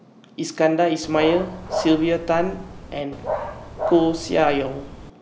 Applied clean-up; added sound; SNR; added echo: none; Dog; 8 dB; none.